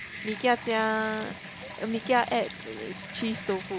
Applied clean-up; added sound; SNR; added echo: none; Bathtub (filling or washing) / Water tap, faucet; 11 dB; none.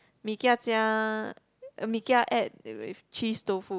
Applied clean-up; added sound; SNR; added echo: none; none; none; none.